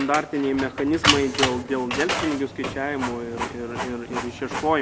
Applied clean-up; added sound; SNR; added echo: none; Printer; 3 dB; none.